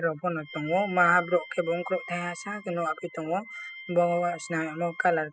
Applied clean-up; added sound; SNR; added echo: classical method spectral subtraction.